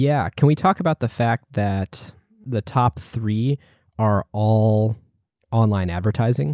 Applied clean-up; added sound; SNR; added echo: none; none; none; none.